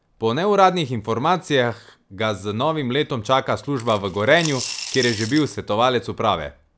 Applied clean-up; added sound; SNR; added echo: none; Coin (dropping) / Glass; 11 dB; none.